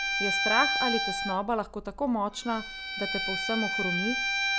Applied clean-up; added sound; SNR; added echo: none; Bowed string instrument; -1 dB; none.